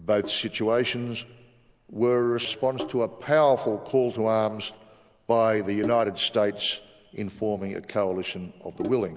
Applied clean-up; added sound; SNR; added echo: none; Sink (filling or washing); 17 dB; none.